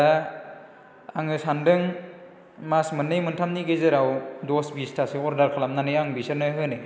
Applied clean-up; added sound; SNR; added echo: none; none; none; none.